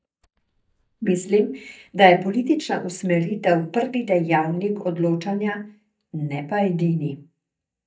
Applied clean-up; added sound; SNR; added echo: neural mask model DeepFilterNet 3.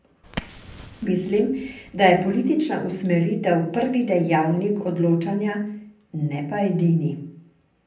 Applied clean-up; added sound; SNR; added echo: none; Fire; 17 dB; reverberation time 0.6 s.